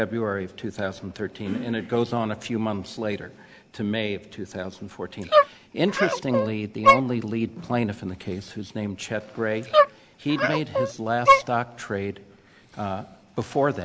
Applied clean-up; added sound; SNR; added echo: none; Dog; -3 dB; none.